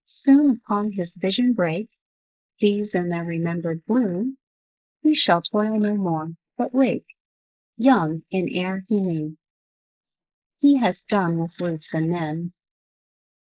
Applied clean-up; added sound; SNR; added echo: neural mask model Resemble Enhance denoiser.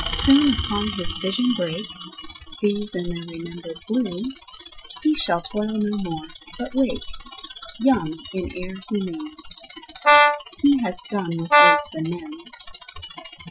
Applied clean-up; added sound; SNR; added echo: classical method Wiener filter.